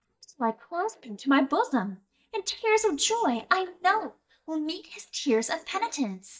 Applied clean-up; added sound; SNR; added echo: neural mask model DeepFilterNet 3.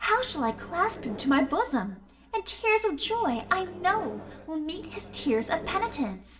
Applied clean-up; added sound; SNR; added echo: none; Microwave oven; 14 dB; reverberation time 1.2 s.